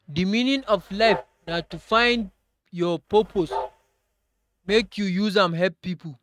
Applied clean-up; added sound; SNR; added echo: neural mask model RNNoise.